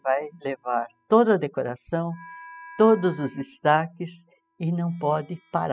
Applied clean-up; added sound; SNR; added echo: classical method spectral subtraction.